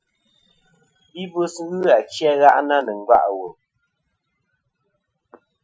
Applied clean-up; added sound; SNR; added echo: classical method Wiener filter.